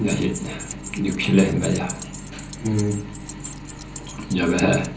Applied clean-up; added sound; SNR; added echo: none; Keys jangling; 14 dB; reverberation time 0.4 s.